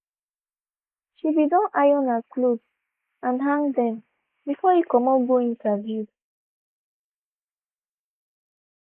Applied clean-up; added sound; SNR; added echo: neural mask model Resemble Enhance denoiser.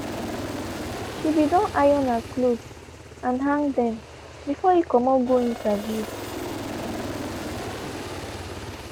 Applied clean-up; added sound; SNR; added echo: none; Aircraft; 9 dB; none.